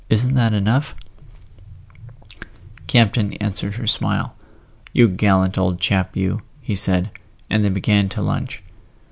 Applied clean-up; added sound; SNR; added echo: none; none; none; none.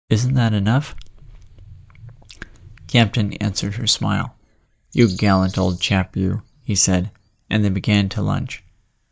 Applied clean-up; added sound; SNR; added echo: neural mask model DeepFilterNet 3.